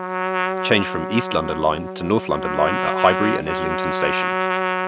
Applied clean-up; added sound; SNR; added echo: none; Trumpet; 1 dB; none.